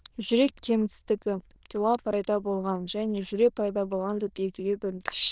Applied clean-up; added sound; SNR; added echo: neural diffusion model UNIVERSE++.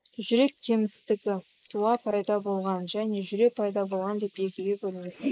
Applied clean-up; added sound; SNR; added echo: neural mask model Resemble Enhance denoiser.